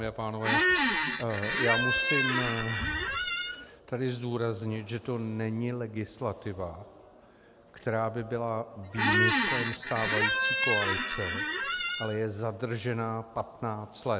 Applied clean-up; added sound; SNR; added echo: none; Squeak; -4 dB; none.